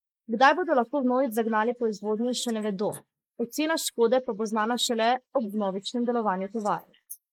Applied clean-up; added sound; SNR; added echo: neural mask model Resemble Enhance denoiser.